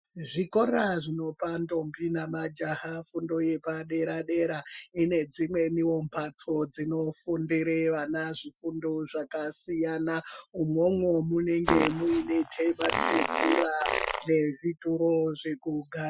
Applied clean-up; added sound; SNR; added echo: classical method Wiener filter.